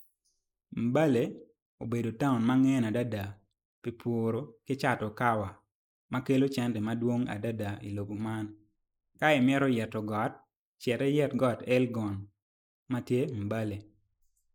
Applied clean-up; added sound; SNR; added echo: neural mask model Resemble Enhance denoiser.